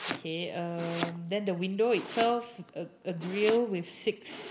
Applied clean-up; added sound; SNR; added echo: none; Domestic sounds, home sounds; 11 dB; reverberation time 1.5 s.